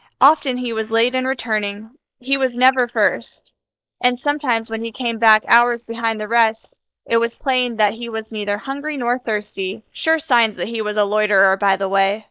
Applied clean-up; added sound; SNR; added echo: neural mask model Resemble Enhance denoiser.